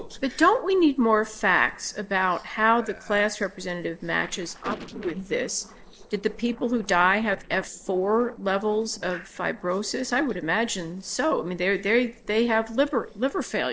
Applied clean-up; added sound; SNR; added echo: neural separator model SepFormer DNS4.